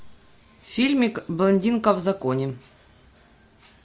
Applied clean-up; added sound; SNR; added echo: none; none; none; none.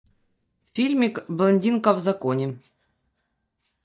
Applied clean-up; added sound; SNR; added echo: neural mask model DeepFilterNet 3.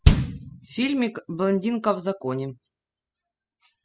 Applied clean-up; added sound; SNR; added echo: classical method spectral subtraction.